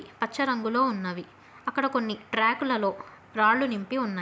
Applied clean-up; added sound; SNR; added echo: none; none; none; none.